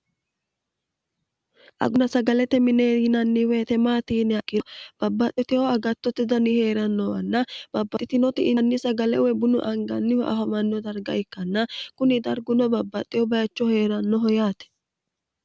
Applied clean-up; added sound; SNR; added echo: none; none; none; none.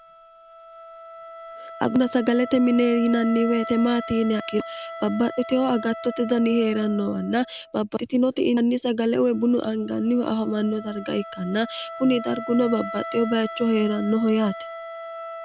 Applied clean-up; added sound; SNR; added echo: none; Wind instrument, woodwind instrument; 13 dB; none.